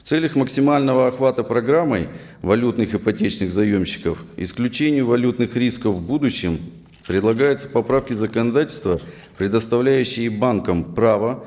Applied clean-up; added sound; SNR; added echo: neural separator model SepFormer DNS4.